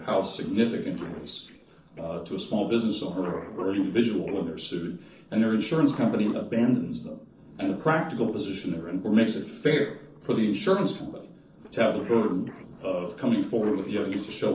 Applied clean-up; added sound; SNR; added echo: neural separator model SepFormer DNS4.